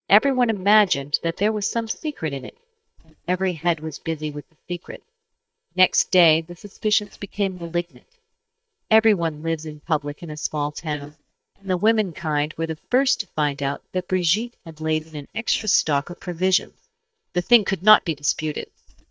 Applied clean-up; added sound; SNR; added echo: neural mask model DeepFilterNet 3.